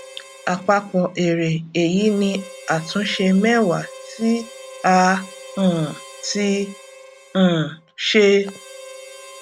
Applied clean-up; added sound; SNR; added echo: none; Harmonica; 20 dB; none.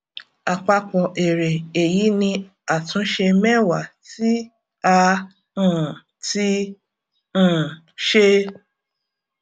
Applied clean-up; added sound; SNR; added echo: none; none; none; none.